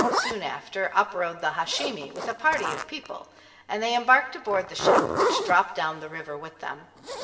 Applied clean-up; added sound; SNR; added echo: none; Zipper (clothing); 3 dB; reverberation time 2.5 s.